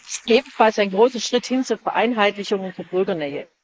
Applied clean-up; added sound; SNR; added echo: neural mask model Resemble Enhance denoiser.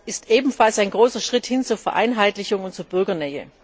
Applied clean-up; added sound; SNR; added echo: none; none; none; none.